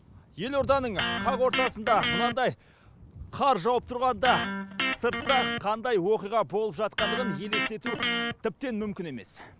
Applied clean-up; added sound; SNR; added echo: none; Electric guitar; 4 dB; none.